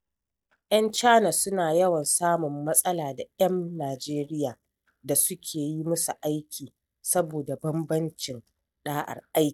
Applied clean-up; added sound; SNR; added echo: neural mask model DeepFilterNet 3.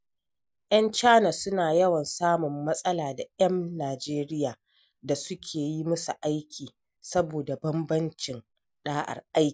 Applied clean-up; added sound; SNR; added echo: none; none; none; none.